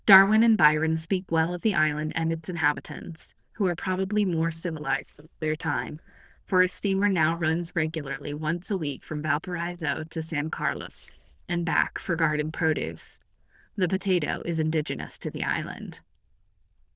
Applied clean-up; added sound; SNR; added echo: neural diffusion model UNIVERSE++.